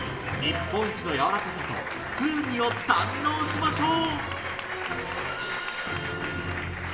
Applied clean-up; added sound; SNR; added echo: none; Applause; 6 dB; reverberation time 1.2 s.